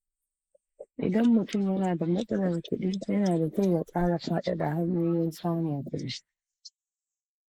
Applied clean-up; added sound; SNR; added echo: neural mask model Resemble Enhance denoiser.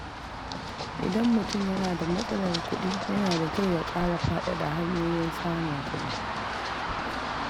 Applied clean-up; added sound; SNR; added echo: none; Run; 3 dB; none.